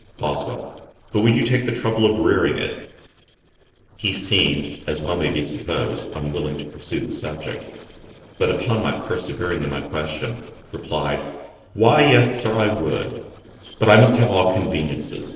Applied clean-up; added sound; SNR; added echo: neural separator model SepFormer DNS4.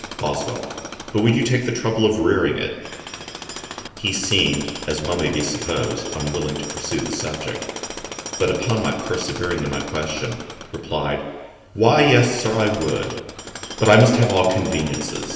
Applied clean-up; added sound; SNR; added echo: none; Tools; 12 dB; reverberation time 1.3 s.